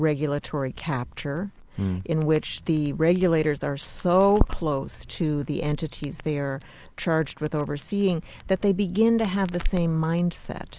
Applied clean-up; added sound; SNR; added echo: neural mask model Resemble Enhance denoiser.